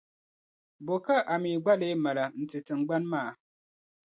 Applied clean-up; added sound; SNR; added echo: none; none; none; none.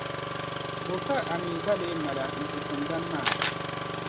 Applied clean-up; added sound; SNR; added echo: none; Engine starting + Camera; -1 dB; none.